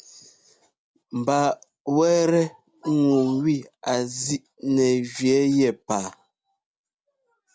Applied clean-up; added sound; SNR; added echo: none; none; none; none.